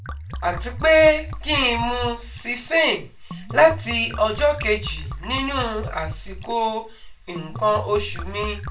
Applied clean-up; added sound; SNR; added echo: none; Liquid; 11 dB; reverberation time 0.3 s.